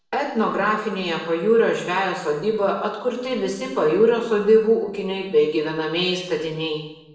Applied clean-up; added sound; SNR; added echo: none; none; none; reverberation time 0.9 s.